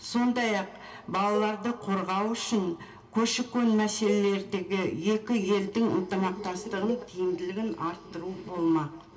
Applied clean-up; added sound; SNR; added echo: none; Cowbell; 15 dB; reverberation time 0.2 s.